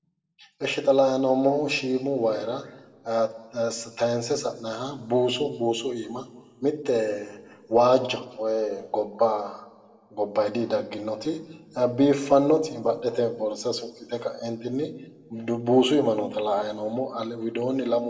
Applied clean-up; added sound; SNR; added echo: none; none; none; reverberation time 1.3 s.